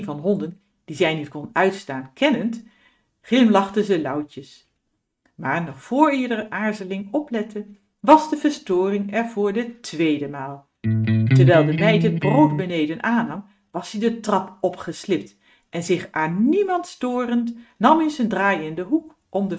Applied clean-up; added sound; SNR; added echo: neural mask model RNNoise.